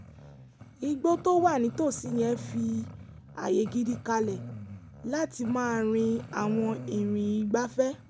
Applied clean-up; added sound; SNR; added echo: none; Growling; 13 dB; none.